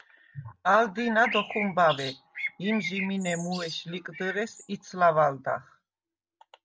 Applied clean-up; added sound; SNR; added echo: none; Bird; 9 dB; none.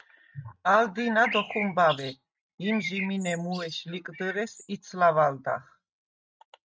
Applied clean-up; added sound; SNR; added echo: neural mask model RNNoise.